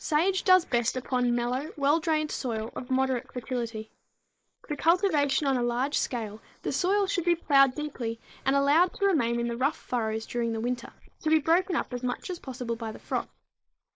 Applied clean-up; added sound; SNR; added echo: neural mask model Resemble Enhance denoiser.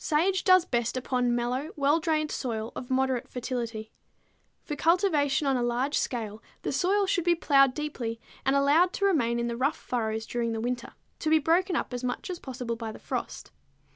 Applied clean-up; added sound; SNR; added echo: none; none; none; none.